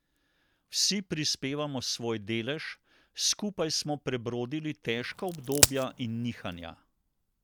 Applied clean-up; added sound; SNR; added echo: none; Crack; -2 dB; none.